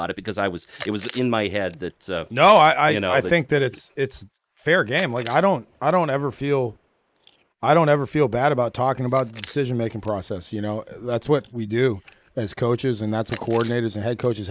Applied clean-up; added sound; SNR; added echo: neural mask model Resemble Enhance denoiser.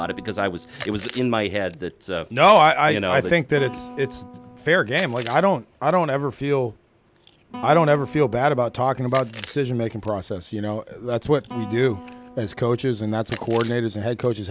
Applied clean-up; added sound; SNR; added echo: none; Guitar + Chewing, mastication; 18 dB; none.